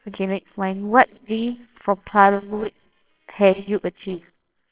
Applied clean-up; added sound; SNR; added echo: neural separator model SepFormer WHAMR!.